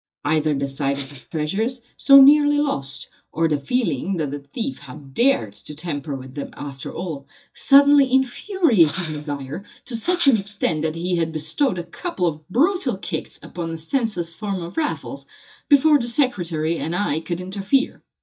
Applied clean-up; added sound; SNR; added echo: neural mask model DeepFilterNet 3.